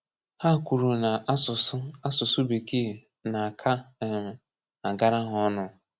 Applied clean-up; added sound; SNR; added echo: none; none; none; none.